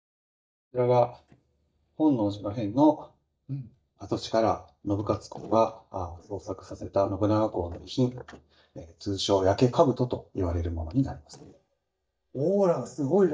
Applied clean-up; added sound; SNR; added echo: neural mask model DeepFilterNet 3.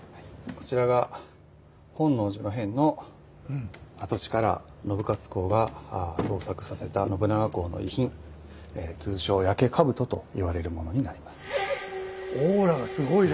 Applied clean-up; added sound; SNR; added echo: none; none; none; none.